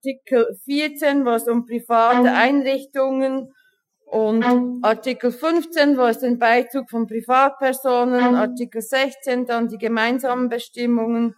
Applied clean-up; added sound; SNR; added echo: classical method Wiener filter.